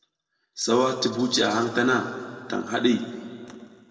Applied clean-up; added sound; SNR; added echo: none; none; none; reverberation time 2.0 s.